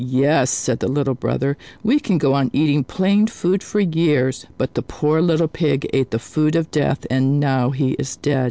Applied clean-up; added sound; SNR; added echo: none; none; none; none.